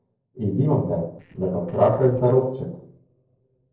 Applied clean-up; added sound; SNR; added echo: neural separator model SepFormer DNS4.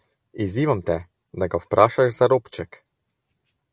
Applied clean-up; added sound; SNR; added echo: none; none; none; none.